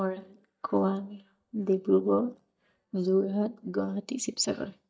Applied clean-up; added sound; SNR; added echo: neural mask model DeepFilterNet 3.